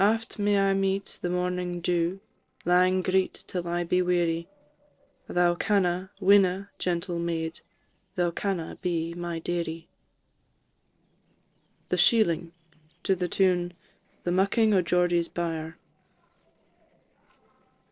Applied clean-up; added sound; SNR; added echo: neural separator model SepFormer DNS4.